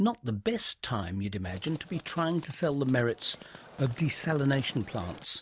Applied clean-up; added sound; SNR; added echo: none; Livestock, farm animals, working animals; 19 dB; none.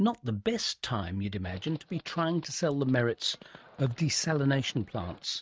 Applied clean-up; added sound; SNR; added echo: neural mask model RNNoise.